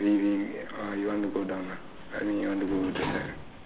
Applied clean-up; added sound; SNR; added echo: none; Sliding door; 11 dB; none.